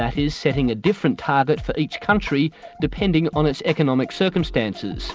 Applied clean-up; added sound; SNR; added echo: none; none; none; none.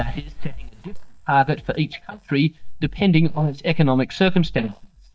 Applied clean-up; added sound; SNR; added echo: neural mask model DeepFilterNet 3.